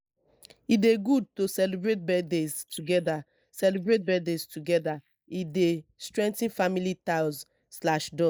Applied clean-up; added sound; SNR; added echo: neural mask model Resemble Enhance denoiser.